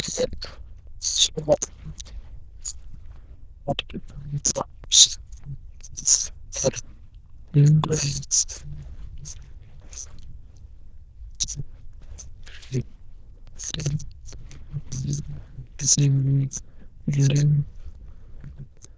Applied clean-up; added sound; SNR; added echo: neural diffusion model UNIVERSE++.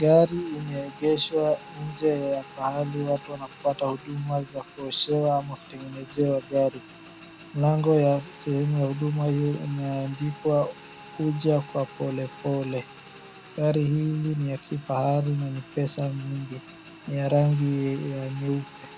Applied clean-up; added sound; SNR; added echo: none; Motorcycle / Engine; 19 dB; none.